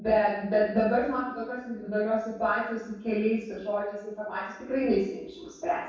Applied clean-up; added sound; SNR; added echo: none; none; none; reverberation time 0.7 s.